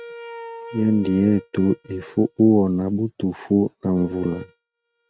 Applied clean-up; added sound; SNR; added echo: neural mask model RNNoise.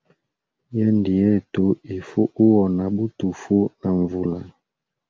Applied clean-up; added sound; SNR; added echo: none; none; none; none.